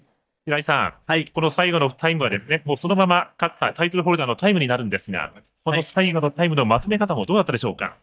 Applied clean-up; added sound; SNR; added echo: neural mask model DeepFilterNet 3.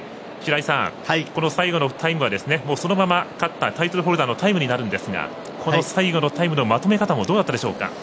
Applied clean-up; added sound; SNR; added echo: none; none; none; none.